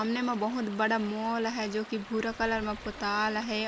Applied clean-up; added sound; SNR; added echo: none; Stream; 15 dB; none.